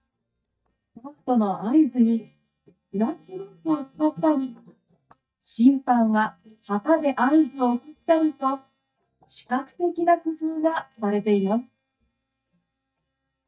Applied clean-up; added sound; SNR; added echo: neural mask model DeepFilterNet 3.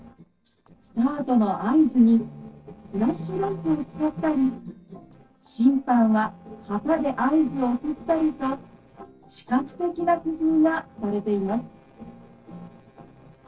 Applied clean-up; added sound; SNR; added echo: neural separator model SepFormer DNS4.